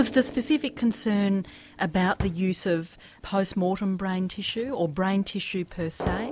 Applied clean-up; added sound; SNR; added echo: none; Drawer open or close + Drum; 14 dB; none.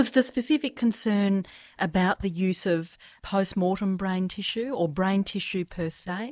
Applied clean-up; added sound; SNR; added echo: neural mask model DeepFilterNet 3.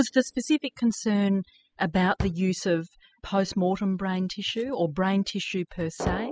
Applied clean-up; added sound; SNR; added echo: classical method spectral subtraction.